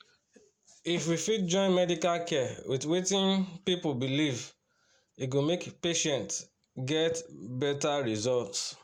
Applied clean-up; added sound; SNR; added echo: none; none; none; none.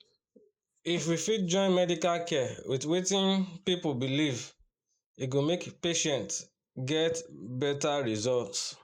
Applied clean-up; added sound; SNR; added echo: neural mask model Resemble Enhance denoiser.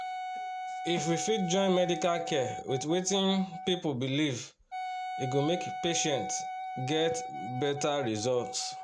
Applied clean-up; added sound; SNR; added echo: none; Wind instrument, woodwind instrument; 7 dB; none.